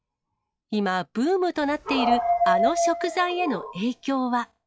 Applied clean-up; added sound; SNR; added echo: classical method log-MMSE.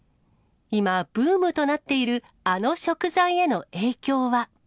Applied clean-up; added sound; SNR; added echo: none; none; none; none.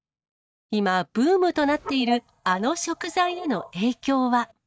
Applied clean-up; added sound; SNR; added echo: neural mask model DeepFilterNet 3.